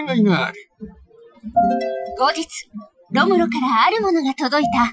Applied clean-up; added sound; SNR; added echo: classical method Wiener filter.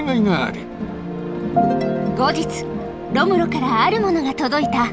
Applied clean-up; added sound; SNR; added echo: none; Crowd; 13 dB; none.